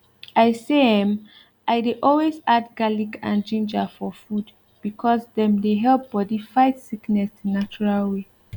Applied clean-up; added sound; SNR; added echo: none; none; none; none.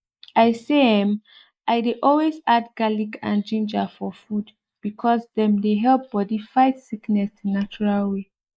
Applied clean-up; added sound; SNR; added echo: neural mask model Resemble Enhance denoiser.